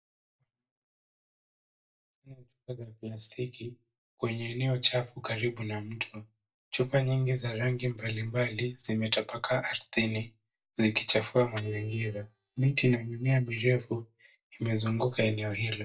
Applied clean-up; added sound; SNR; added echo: neural mask model DeepFilterNet 3.